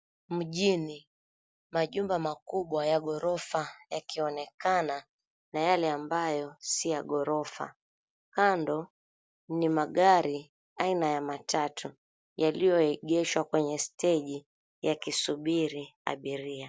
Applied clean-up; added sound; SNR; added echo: none; none; none; none.